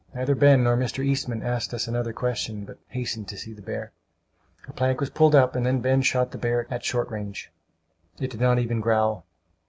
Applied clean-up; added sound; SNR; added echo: none; none; none; none.